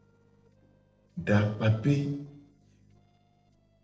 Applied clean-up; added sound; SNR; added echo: neural separator model SepFormer DNS4.